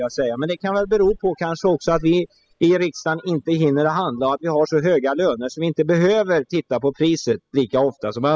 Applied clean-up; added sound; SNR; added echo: classical method spectral subtraction.